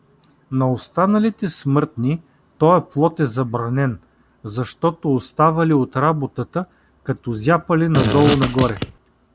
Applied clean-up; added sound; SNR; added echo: none; Fart; 1 dB; none.